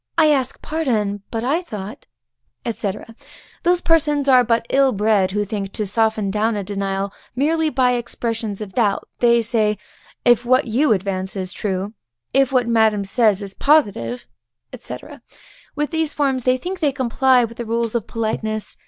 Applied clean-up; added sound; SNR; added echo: none; Hi-hat; 17 dB; none.